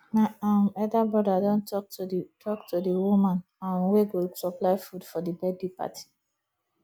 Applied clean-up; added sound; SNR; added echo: none; none; none; none.